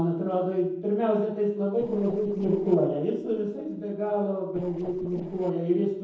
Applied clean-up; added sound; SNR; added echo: neural separator model SepFormer DNS4.